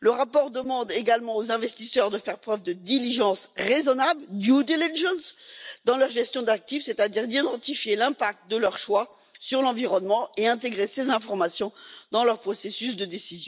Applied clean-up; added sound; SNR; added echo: none; none; none; none.